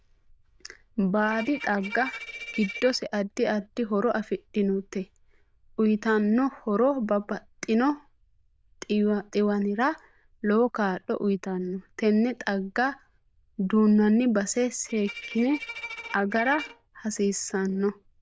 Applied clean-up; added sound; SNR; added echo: neural diffusion model UNIVERSE++.